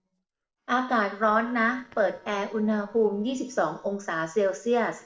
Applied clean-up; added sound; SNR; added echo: neural separator model SepFormer DNS4.